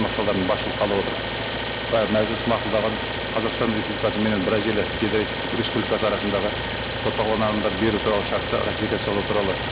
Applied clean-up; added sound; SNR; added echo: none; Idling; 1 dB; none.